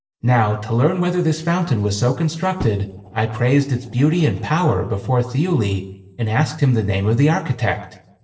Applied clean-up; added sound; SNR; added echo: neural separator model SepFormer DNS4.